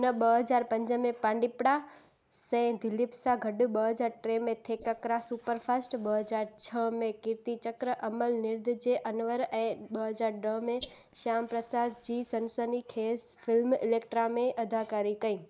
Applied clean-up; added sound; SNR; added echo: neural mask model Resemble Enhance denoiser.